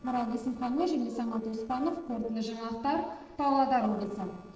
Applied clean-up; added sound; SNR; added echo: neural separator model SepFormer DNS4.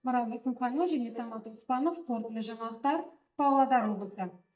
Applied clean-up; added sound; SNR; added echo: neural mask model DeepFilterNet 3.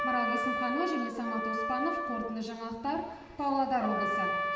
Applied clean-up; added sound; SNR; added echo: none; Trumpet; 1 dB; reverberation time 1.2 s.